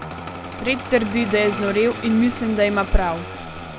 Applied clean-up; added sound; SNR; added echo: none; Engine starting; 10 dB; none.